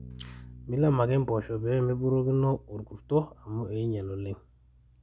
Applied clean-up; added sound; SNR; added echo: none; Bass guitar; 20 dB; none.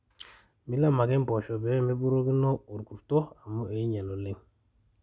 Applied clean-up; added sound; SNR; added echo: none; none; none; none.